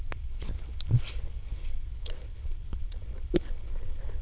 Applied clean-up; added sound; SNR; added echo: neural diffusion model UNIVERSE++.